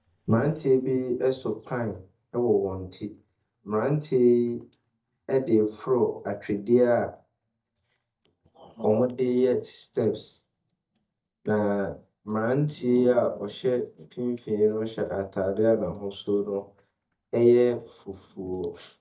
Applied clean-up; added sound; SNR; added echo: neural mask model DeepFilterNet 3.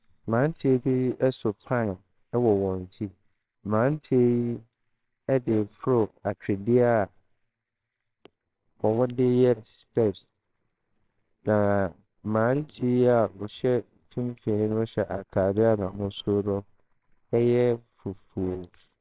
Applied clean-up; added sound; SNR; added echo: neural separator model SepFormer WHAMR!.